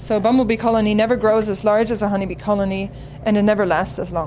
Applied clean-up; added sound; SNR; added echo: none; none; none; none.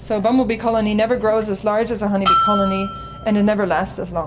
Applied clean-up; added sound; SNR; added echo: none; Bell; 3 dB; reverberation time 0.9 s.